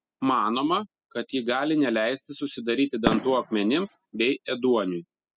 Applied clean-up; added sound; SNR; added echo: classical method spectral subtraction.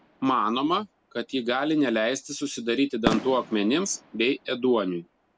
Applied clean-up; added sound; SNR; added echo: none; Fireworks; 12 dB; none.